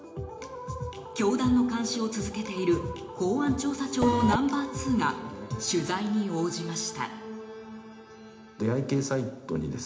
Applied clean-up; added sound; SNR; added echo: none; Printer; -3 dB; reverberation time 0.8 s.